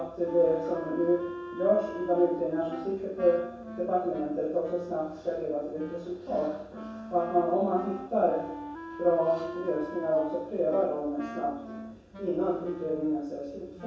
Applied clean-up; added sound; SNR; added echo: none; Wind instrument, woodwind instrument; 13 dB; reverberation time 0.7 s.